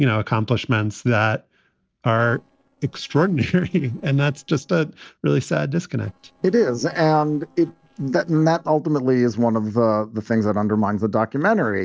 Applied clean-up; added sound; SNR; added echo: neural separator model SepFormer DNS4.